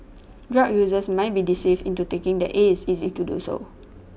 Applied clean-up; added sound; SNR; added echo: none; none; none; none.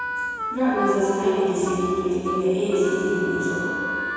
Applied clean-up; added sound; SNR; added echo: none; Harmonica; 7 dB; reverberation time 2.1 s.